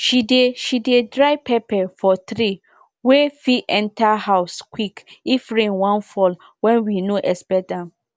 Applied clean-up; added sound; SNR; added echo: none; none; none; none.